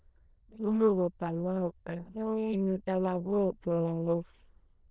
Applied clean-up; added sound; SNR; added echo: neural diffusion model UNIVERSE++.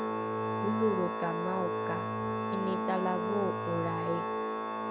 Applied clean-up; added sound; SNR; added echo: none; Organ; -3 dB; none.